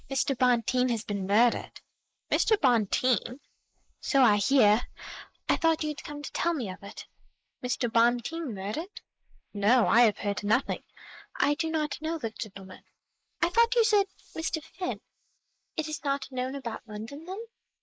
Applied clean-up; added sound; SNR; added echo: neural mask model Resemble Enhance denoiser.